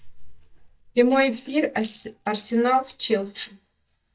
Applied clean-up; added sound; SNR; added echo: neural mask model DeepFilterNet 3.